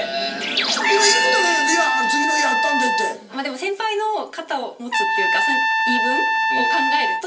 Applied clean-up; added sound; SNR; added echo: none; Trumpet; -3 dB; reverberation time 0.3 s.